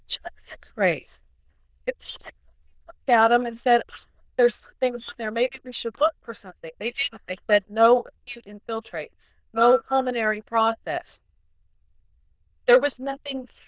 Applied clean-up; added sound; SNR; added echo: neural diffusion model UNIVERSE++.